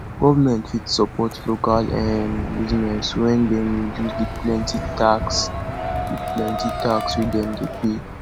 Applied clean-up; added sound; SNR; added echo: none; Crowd + Engine / Aircraft; 6 dB; none.